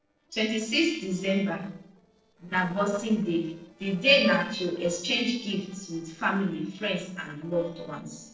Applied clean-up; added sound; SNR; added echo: neural separator model SepFormer DNS4.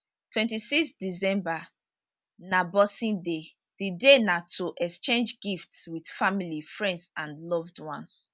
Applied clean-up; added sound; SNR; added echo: none; none; none; none.